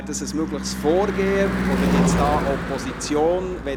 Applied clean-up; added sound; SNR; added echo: none; Car passing by / Engine / Truck; 0 dB; none.